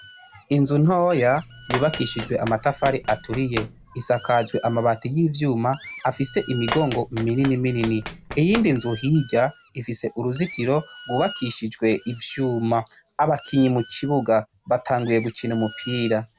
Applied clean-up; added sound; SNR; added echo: none; Run + Squeak; 13 dB; none.